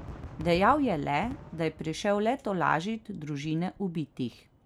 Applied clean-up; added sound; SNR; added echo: none; Fireworks; 17 dB; none.